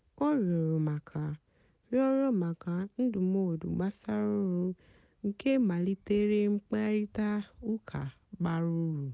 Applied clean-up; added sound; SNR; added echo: none; none; none; none.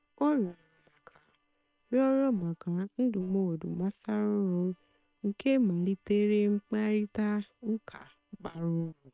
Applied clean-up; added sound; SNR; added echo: neural separator model SepFormer WHAM!.